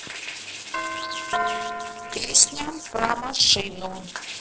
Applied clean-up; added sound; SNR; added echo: neural separator model SepFormer DNS4.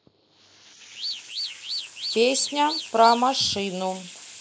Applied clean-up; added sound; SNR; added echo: neural mask model Resemble Enhance denoiser.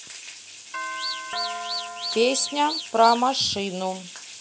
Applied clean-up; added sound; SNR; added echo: none; Doorbell + Alarm / Car; 6 dB; none.